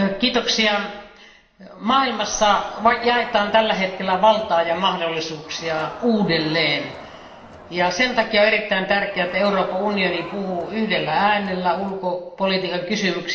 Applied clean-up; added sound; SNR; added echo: none; Crowd; 18 dB; reverberation time 0.9 s.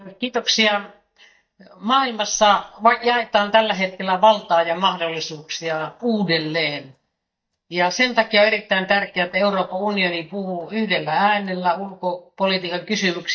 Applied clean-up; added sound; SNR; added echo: neural mask model DeepFilterNet 3.